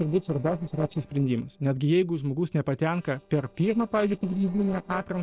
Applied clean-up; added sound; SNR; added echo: neural separator model SepFormer DNS4.